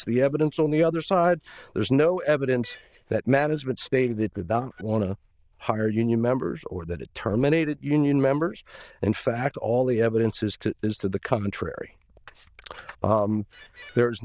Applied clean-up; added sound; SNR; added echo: neural diffusion model UNIVERSE++.